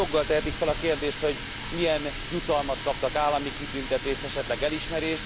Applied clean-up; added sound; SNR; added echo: none; Water tap, faucet; 4 dB; none.